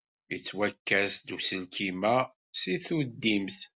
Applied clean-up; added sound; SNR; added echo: none; none; none; none.